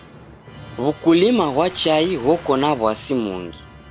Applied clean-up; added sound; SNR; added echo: none; Waves, surf + Musical instrument; 19 dB; none.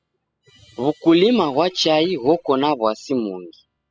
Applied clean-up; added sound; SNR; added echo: classical method spectral subtraction.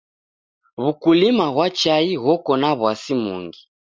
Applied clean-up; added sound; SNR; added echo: none; none; none; none.